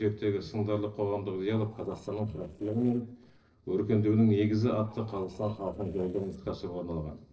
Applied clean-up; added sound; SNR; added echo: neural separator model SepFormer DNS4.